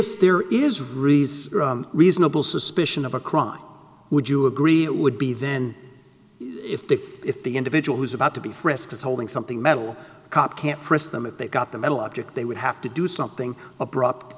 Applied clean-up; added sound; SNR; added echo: none; none; none; none.